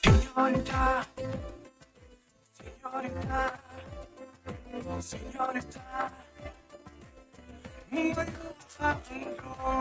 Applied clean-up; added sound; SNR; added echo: neural mask model RNNoise.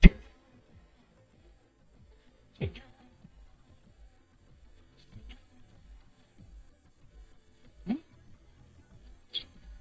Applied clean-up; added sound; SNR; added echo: neural mask model DeepFilterNet 3.